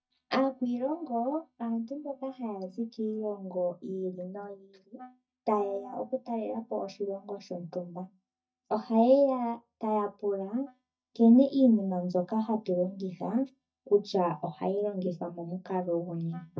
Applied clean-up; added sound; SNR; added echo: neural mask model DeepFilterNet 3.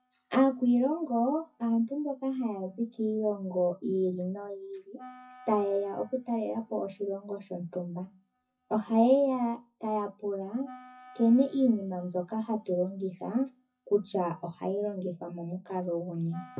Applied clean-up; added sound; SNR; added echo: classical method WPE with log-MMSE.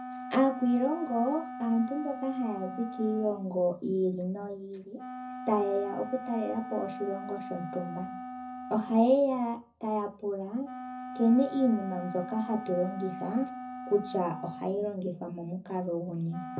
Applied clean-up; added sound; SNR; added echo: none; Wind instrument, woodwind instrument; 11 dB; reverberation time 0.4 s.